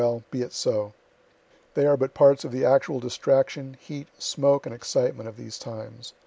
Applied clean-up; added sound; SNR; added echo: none; none; none; none.